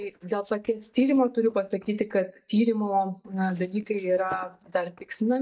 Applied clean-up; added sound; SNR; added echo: neural mask model DeepFilterNet 3.